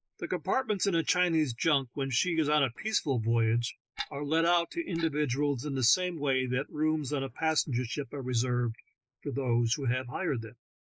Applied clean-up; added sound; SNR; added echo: neural mask model Resemble Enhance denoiser.